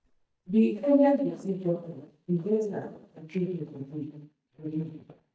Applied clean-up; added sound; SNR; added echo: neural mask model DeepFilterNet 3.